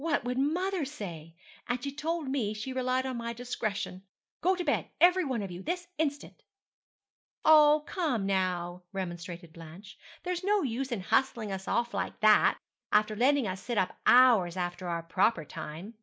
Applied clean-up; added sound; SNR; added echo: none; none; none; none.